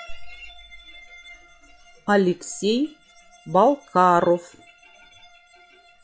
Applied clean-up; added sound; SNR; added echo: classical method log-MMSE.